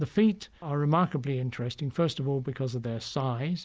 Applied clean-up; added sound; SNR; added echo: none; none; none; none.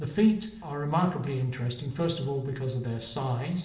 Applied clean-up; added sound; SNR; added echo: none; none; none; reverberation time 0.8 s.